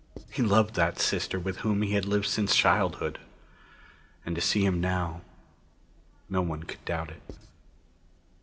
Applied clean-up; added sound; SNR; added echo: none; Writing; 18 dB; none.